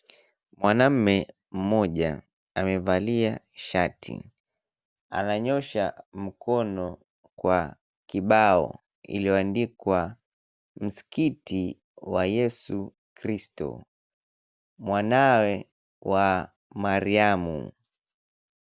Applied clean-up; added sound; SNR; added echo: none; none; none; none.